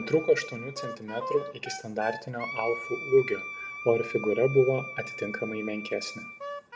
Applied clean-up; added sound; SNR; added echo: none; Wind instrument, woodwind instrument; 10 dB; reverberation time 0.4 s.